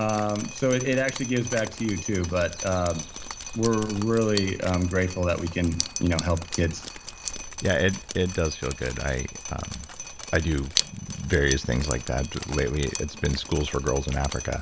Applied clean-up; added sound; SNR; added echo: none; Drip; 10 dB; none.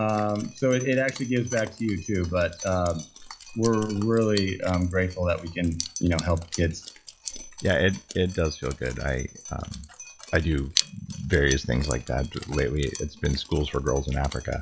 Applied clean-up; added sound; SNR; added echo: classical method log-MMSE.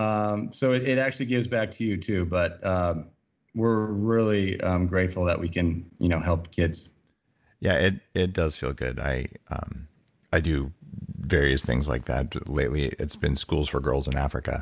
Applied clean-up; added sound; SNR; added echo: none; none; none; none.